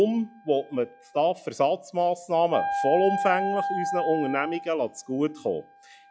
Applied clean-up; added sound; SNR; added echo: classical method log-MMSE.